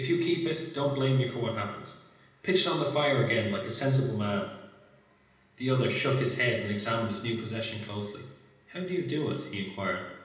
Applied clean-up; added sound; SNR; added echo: none; none; none; reverberation time 0.9 s.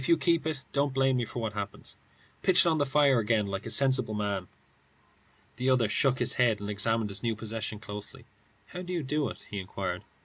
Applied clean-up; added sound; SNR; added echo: none; none; none; none.